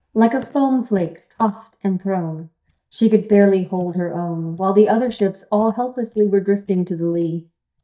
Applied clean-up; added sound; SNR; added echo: neural mask model DeepFilterNet 3.